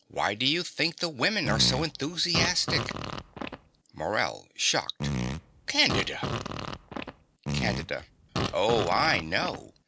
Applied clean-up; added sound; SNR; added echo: none; Fart; 4 dB; none.